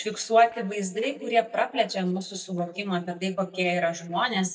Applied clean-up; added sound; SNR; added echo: neural mask model DeepFilterNet 3.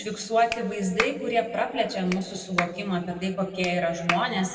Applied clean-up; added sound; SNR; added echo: none; Clapping; 9 dB; reverberation time 1.9 s.